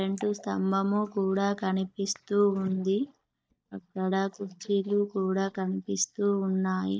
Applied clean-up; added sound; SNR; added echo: neural mask model DeepFilterNet 3.